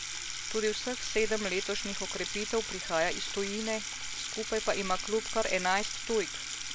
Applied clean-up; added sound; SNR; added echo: none; Sink (filling or washing) / Water tap, faucet; 2 dB; none.